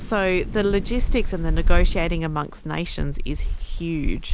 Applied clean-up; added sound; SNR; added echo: none; Thunder / Rain; -3 dB; none.